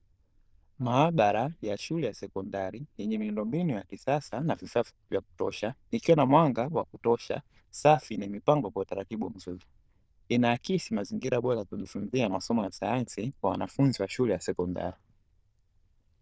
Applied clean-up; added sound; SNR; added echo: neural diffusion model UNIVERSE++.